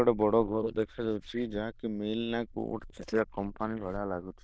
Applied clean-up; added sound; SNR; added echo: neural diffusion model UNIVERSE++.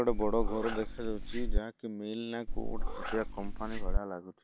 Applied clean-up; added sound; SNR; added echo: none; Meow; -5 dB; none.